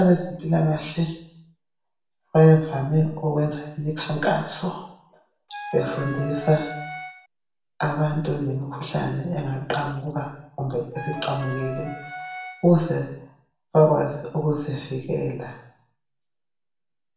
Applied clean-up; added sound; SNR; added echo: none; Wind instrument, woodwind instrument; 10 dB; reverberation time 0.6 s.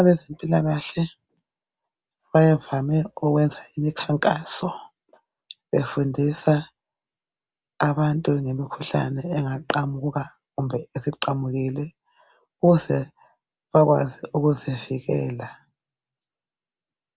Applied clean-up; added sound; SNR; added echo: none; none; none; none.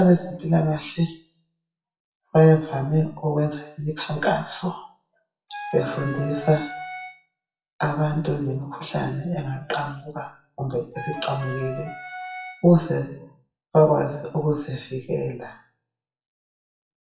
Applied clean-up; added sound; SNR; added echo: classical method WPE with log-MMSE.